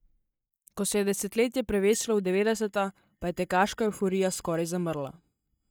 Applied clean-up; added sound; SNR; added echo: neural mask model DeepFilterNet 3.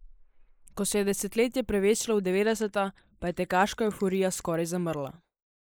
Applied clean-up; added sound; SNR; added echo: neural mask model Resemble Enhance denoiser.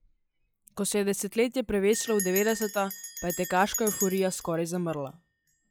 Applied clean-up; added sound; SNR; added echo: classical method log-MMSE.